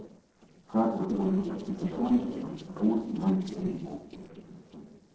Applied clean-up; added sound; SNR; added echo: neural separator model SepFormer DNS4.